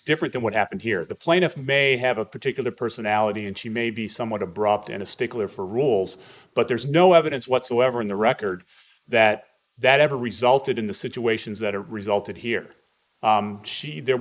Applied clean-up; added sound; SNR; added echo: neural mask model Resemble Enhance denoiser.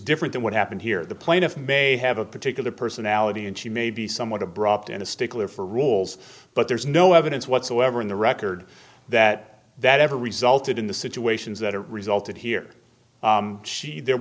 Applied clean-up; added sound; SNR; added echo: none; none; none; none.